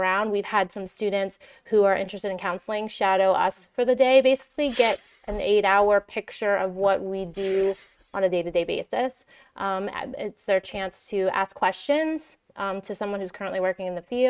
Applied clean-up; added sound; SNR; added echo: neural mask model RNNoise.